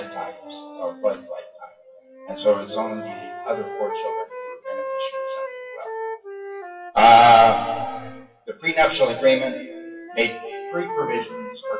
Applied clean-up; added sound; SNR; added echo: classical method WPE with log-MMSE.